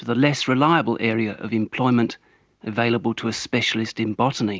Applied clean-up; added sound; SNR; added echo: none; none; none; none.